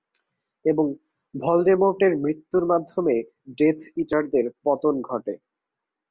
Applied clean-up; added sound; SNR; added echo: none; none; none; none.